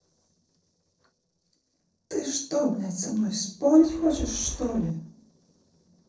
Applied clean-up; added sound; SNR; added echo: neural separator model SepFormer DNS4.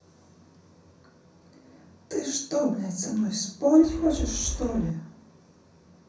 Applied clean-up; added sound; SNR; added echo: none; Wind; 5 dB; reverberation time 0.6 s.